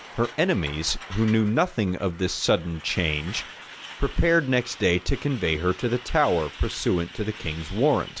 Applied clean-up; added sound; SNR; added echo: none; Truck; 17 dB; none.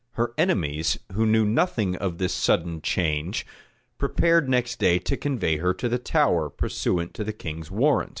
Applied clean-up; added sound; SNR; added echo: none; none; none; none.